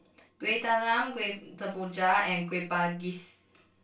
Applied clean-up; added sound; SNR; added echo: none; none; none; reverberation time 0.2 s.